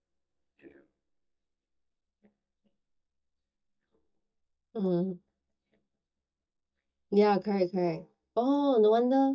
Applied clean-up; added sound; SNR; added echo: neural mask model DeepFilterNet 3.